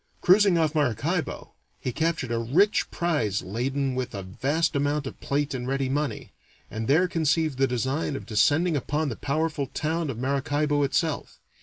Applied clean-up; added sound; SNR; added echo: none; none; none; none.